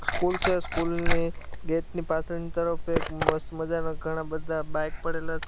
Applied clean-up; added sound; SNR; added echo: none; Liquid; -2 dB; none.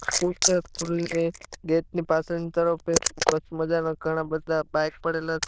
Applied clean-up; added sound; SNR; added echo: neural diffusion model UNIVERSE++.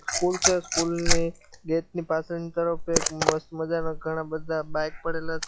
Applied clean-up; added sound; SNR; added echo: classical method log-MMSE.